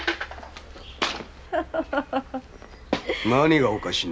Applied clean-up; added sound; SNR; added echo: none; Insect; 18 dB; none.